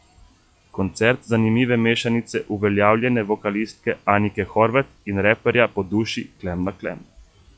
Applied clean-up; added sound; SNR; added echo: classical method log-MMSE.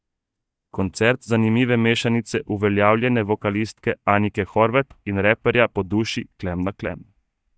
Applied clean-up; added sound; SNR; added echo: neural mask model DeepFilterNet 3.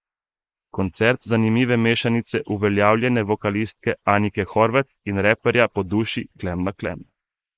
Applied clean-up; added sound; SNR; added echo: neural mask model Resemble Enhance denoiser.